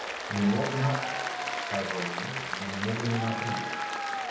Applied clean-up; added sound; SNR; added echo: none; Applause; 1 dB; reverberation time 0.9 s.